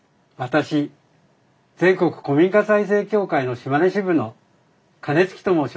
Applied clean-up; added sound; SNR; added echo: none; none; none; none.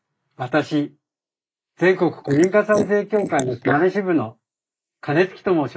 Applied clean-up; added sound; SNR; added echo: neural mask model Resemble Enhance denoiser.